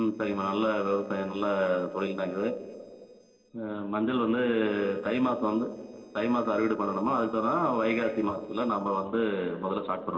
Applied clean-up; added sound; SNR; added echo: neural separator model SepFormer DNS4.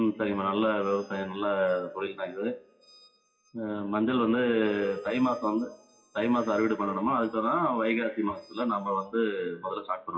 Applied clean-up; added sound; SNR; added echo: classical method WPE with log-MMSE.